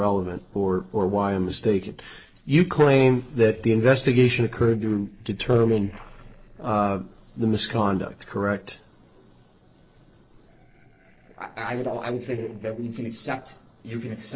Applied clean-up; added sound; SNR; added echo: neural separator model SepFormer DNS4.